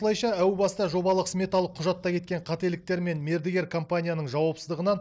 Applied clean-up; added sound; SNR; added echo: none; none; none; none.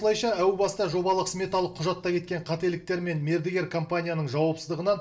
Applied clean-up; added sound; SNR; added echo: none; none; none; reverberation time 0.4 s.